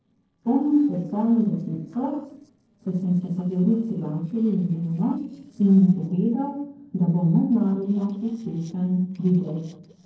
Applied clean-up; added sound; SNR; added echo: neural separator model SepFormer DNS4.